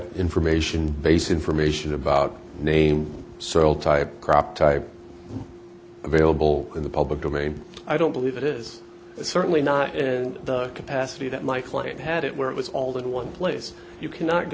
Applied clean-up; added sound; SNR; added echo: none; none; none; none.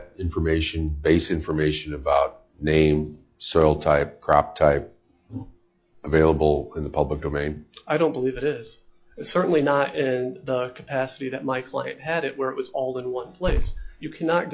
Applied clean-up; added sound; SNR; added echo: classical method log-MMSE.